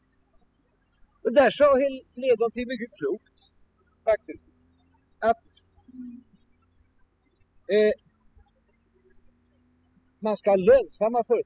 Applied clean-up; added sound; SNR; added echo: classical method spectral subtraction.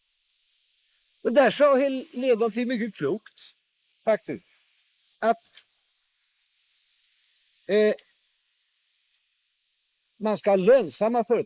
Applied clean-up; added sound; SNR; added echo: neural mask model Resemble Enhance denoiser.